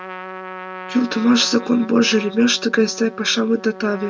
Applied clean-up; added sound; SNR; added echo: none; Trumpet; 15 dB; none.